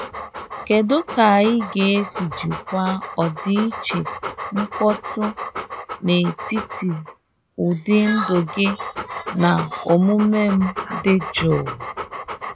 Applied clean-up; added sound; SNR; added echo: none; Dog; 11 dB; none.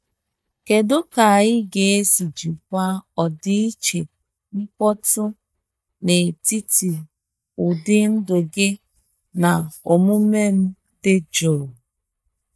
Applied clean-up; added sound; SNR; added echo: neural mask model DeepFilterNet 3.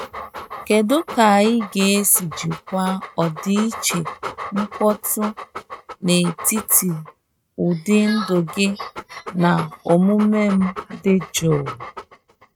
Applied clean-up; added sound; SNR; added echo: neural mask model RNNoise.